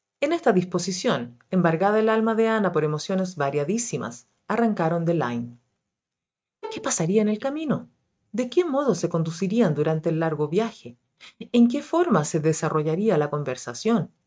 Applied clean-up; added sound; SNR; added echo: neural mask model RNNoise.